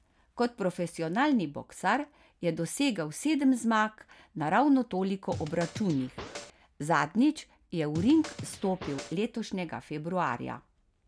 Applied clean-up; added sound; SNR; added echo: none; Scratching (performance technique); 12 dB; none.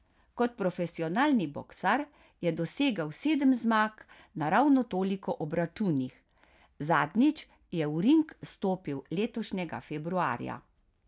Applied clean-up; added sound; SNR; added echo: none; none; none; none.